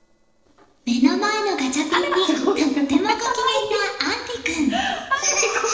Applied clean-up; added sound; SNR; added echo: neural separator model SepFormer DNS4.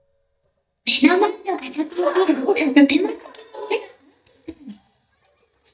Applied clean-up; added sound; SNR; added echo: neural mask model DeepFilterNet 3.